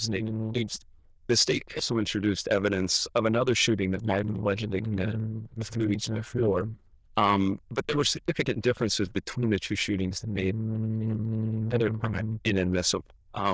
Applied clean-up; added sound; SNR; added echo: neural diffusion model UNIVERSE++.